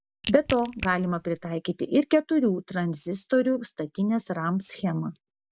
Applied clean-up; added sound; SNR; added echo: none; Crack / Crushing; 8 dB; none.